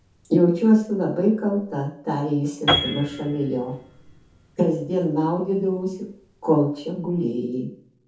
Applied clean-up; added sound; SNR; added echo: none; Piano; 11 dB; reverberation time 0.5 s.